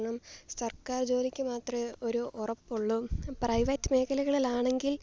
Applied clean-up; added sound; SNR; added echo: none; none; none; none.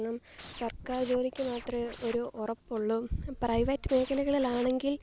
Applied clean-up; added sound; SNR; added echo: none; Scratching (performance technique); 14 dB; none.